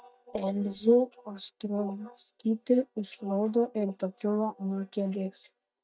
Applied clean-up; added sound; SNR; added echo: neural mask model DeepFilterNet 3.